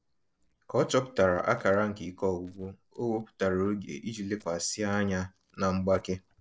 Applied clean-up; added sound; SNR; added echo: neural separator model SepFormer DNS4.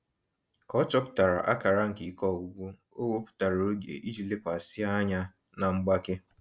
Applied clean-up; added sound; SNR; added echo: none; none; none; none.